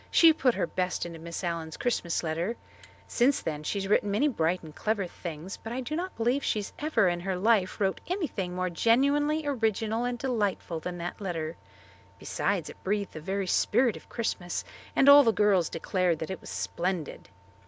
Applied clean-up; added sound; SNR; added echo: none; none; none; none.